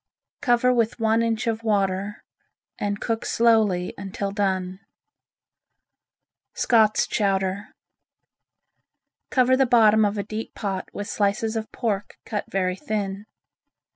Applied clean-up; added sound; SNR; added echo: none; none; none; none.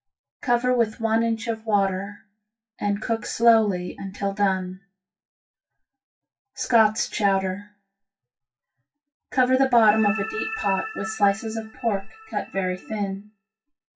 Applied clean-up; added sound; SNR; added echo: classical method WPE with log-MMSE.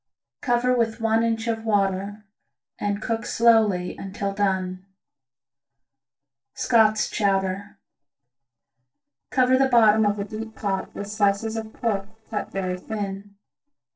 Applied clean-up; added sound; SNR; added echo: neural separator model SepFormer DNS4.